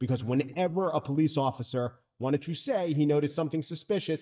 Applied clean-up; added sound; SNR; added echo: neural mask model DeepFilterNet 3.